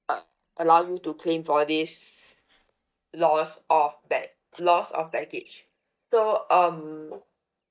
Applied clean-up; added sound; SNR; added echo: neural mask model DeepFilterNet 3.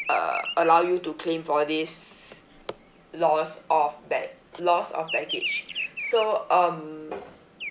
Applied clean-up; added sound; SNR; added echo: none; Bird vocalization, bird call, bird song; 11 dB; none.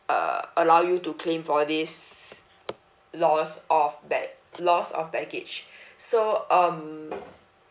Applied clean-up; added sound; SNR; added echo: none; none; none; none.